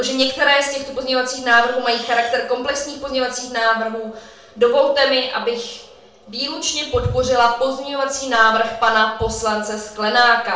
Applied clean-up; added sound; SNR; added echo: none; Hiss; 19 dB; reverberation time 0.5 s.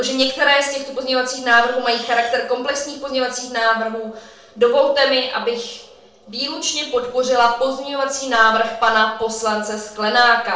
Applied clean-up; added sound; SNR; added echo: neural separator model SepFormer DNS4.